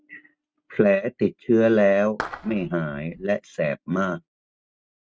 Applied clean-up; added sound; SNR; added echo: neural mask model RNNoise.